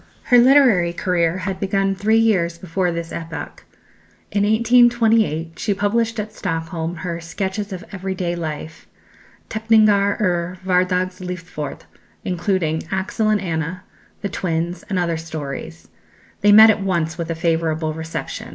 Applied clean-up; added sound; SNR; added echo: none; none; none; none.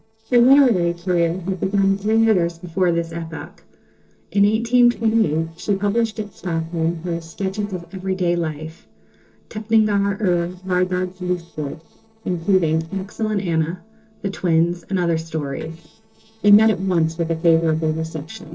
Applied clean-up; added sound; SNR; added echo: neural separator model SepFormer DNS4.